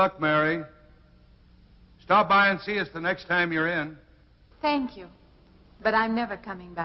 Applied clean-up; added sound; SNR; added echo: none; none; none; none.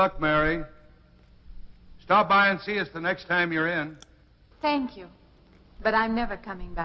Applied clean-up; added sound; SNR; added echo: none; Chewing, mastication; 16 dB; none.